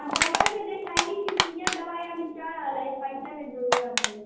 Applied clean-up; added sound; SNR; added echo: none; Crushing; -2 dB; reverberation time 0.7 s.